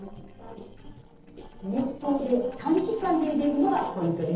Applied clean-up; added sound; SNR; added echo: neural separator model SepFormer DNS4.